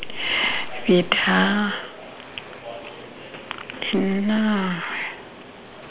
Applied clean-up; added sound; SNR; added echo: none; none; none; none.